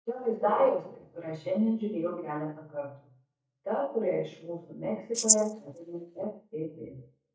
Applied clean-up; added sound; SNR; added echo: neural mask model DeepFilterNet 3.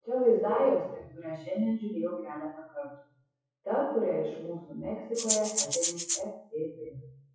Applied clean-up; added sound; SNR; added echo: classical method WPE with log-MMSE.